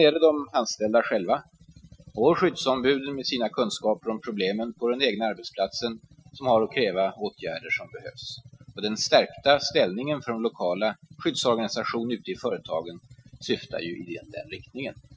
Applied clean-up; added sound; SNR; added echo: classical method Wiener filter.